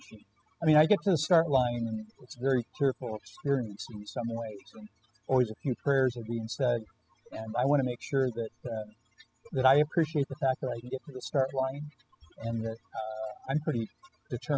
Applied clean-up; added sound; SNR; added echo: classical method spectral subtraction.